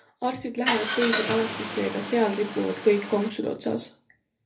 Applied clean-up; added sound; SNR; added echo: none; Car; 3 dB; reverberation time 0.3 s.